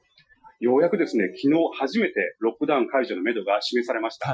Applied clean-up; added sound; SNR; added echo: classical method Wiener filter.